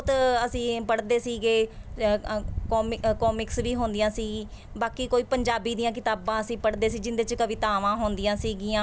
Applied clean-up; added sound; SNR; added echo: none; none; none; none.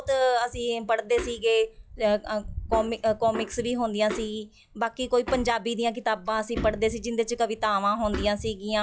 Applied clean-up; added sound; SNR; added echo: classical method log-MMSE.